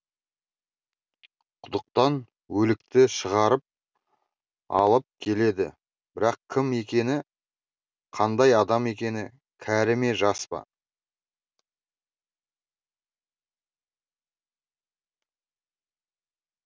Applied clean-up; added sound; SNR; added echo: none; none; none; none.